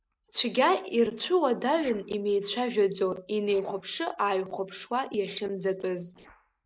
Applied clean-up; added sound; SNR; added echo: neural separator model SepFormer DNS4.